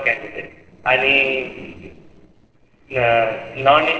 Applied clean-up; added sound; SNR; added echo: neural separator model SepFormer DNS4.